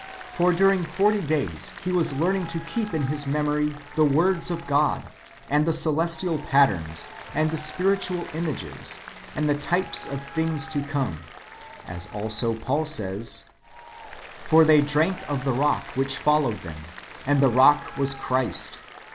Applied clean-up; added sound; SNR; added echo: none; Applause; 17 dB; none.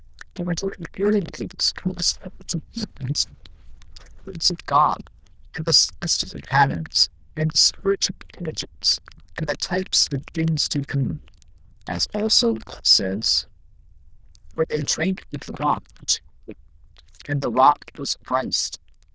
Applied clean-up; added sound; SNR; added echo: neural diffusion model UNIVERSE++.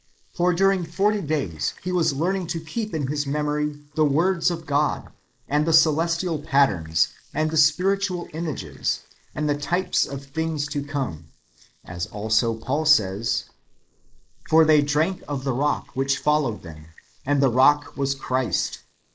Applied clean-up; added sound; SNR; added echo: neural mask model Resemble Enhance denoiser.